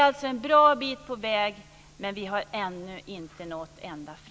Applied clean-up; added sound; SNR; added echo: none; none; none; none.